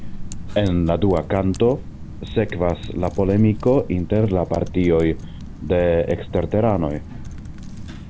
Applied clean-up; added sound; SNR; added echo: none; Typing; 10 dB; none.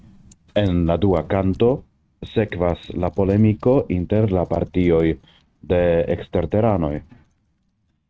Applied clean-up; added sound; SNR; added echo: neural mask model RNNoise.